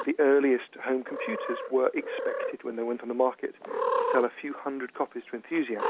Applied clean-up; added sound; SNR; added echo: none; Cat; 6 dB; none.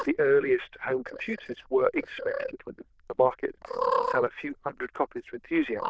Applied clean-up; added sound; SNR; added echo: neural diffusion model UNIVERSE++.